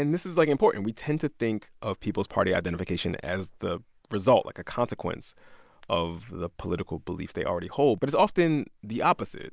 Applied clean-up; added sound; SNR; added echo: none; none; none; none.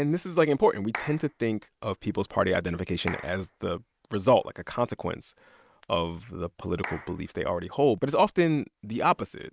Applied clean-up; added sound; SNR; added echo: neural mask model RNNoise.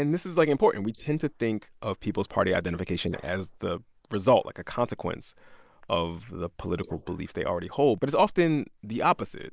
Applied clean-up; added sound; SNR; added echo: neural mask model Resemble Enhance denoiser.